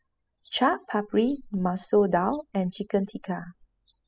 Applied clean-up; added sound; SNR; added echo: classical method spectral subtraction.